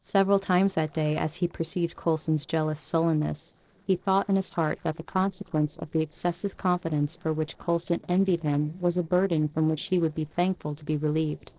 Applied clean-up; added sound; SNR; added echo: neural separator model SepFormer DNS4.